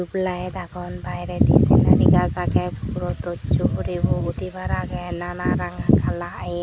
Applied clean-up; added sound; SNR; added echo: none; none; none; none.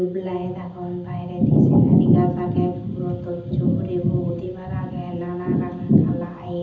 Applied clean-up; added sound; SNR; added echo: none; none; none; reverberation time 0.8 s.